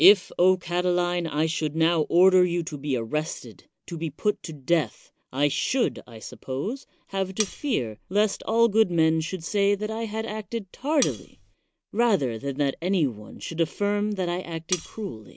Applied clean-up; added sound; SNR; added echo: none; Cutlery, silverware; 9 dB; none.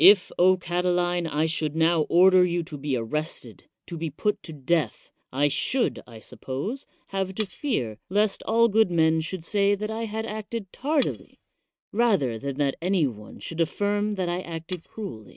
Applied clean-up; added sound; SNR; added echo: neural mask model RNNoise.